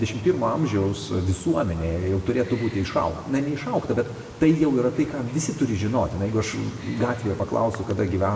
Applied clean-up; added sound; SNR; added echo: none; Wild animals; 20 dB; reverberation time 1.3 s.